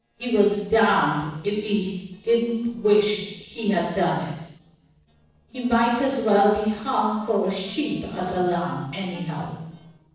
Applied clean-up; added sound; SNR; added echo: neural separator model SepFormer DNS4.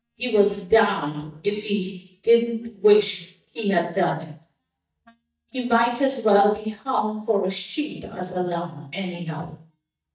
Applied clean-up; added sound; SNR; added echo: neural mask model DeepFilterNet 3.